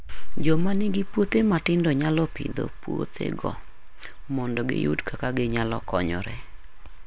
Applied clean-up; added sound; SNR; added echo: none; Bird / Dog; 18 dB; none.